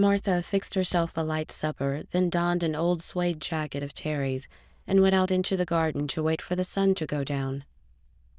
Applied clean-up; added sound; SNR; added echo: neural diffusion model UNIVERSE++.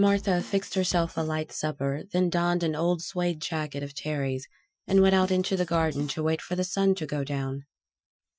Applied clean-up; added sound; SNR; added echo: classical method Wiener filter.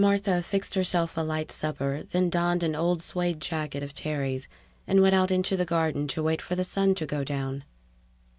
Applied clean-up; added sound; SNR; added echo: none; none; none; none.